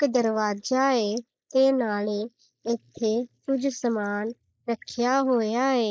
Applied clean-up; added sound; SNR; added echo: neural mask model Resemble Enhance denoiser.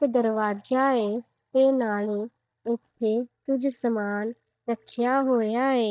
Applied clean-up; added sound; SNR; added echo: neural mask model DeepFilterNet 3.